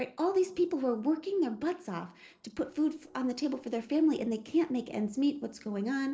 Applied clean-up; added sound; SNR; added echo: neural separator model SepFormer DNS4.